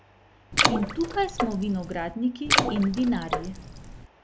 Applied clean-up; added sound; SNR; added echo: none; Water / Splash, splatter; -1 dB; none.